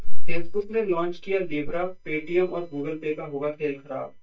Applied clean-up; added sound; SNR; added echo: neural mask model DeepFilterNet 3.